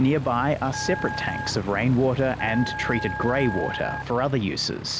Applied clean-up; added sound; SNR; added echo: none; Aircraft + Telephone; 8 dB; none.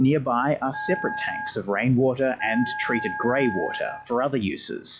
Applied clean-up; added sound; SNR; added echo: classical method log-MMSE.